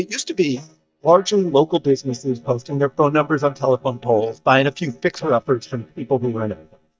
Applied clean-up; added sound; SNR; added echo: neural mask model DeepFilterNet 3.